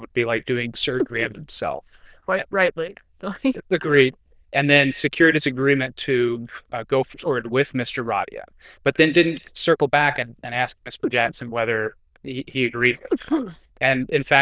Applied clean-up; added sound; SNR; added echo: neural diffusion model UNIVERSE++.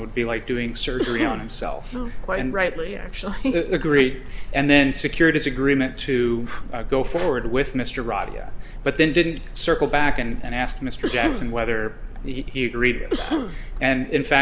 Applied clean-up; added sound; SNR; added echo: none; Cough; 7 dB; none.